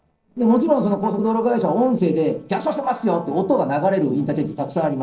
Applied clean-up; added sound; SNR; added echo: neural separator model SepFormer DNS4.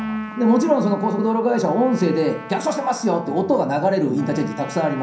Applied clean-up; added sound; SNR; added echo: none; Trumpet; 18 dB; reverberation time 0.6 s.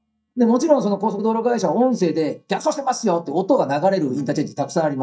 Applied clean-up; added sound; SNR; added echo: neural mask model DeepFilterNet 3.